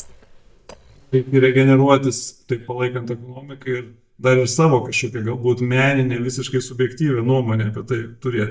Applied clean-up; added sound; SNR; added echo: neural mask model DeepFilterNet 3.